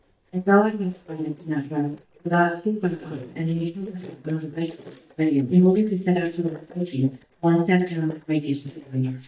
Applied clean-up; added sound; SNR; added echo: neural mask model DeepFilterNet 3.